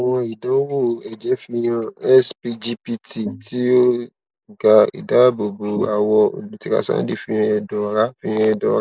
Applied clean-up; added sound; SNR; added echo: neural mask model Resemble Enhance denoiser.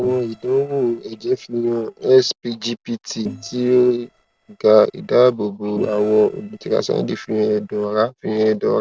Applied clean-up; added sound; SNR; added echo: neural separator model SepFormer DNS4.